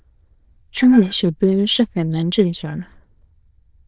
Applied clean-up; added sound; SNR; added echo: neural diffusion model UNIVERSE++.